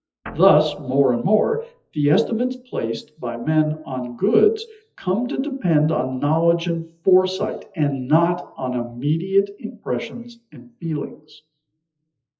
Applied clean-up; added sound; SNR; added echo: classical method WPE with log-MMSE.